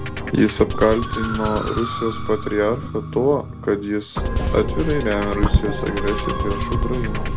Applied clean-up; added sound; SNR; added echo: none; Musical instrument; 1 dB; none.